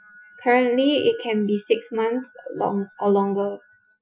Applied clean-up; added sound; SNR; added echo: classical method Wiener filter.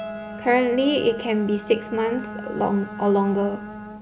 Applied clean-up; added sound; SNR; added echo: none; Keyboard (musical) + Bowed string instrument; 12 dB; none.